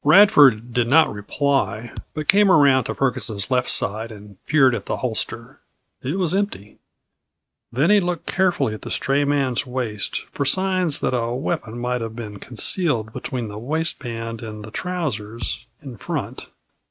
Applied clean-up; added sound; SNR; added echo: neural mask model RNNoise.